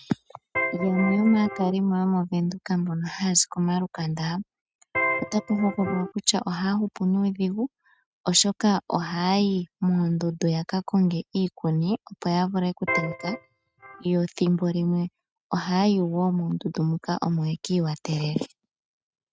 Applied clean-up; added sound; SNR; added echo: neural mask model RNNoise.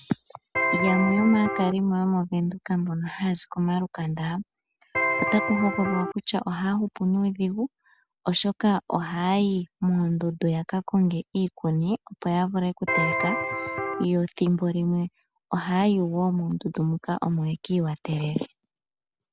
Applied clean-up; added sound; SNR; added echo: none; Electric guitar; 1 dB; none.